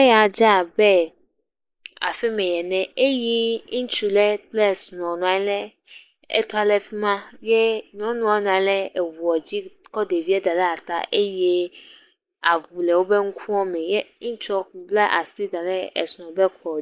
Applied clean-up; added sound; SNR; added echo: neural mask model Resemble Enhance denoiser.